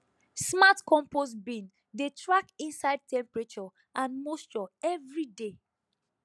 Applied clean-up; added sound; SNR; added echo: none; none; none; none.